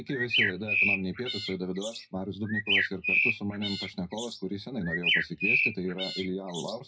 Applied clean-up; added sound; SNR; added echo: classical method WPE with log-MMSE.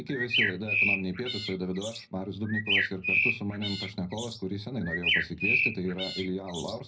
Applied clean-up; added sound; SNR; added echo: none; Bird; -4 dB; reverberation time 0.4 s.